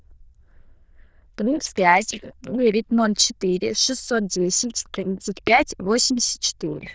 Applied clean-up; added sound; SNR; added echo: neural diffusion model UNIVERSE++.